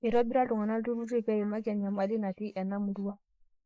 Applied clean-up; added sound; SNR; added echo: neural mask model Resemble Enhance denoiser.